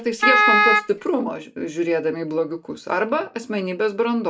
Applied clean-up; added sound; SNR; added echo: none; Wind instrument, woodwind instrument; -5 dB; reverberation time 0.2 s.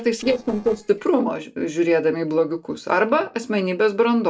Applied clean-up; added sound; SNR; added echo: neural separator model SepFormer DNS4.